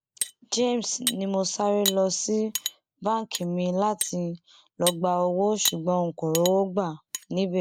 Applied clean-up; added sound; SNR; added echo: none; Cutlery, silverware; 9 dB; none.